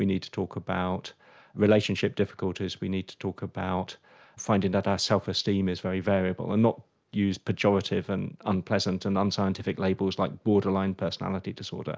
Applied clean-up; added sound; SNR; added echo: none; none; none; none.